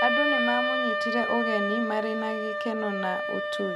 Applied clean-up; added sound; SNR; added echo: none; Wind instrument, woodwind instrument; -2 dB; none.